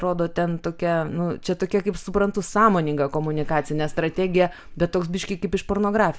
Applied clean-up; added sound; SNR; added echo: none; none; none; none.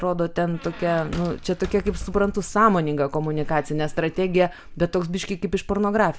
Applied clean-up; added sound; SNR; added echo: none; Squeak; 14 dB; none.